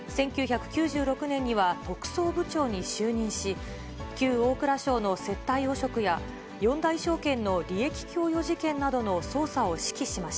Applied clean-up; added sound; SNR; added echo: none; none; none; none.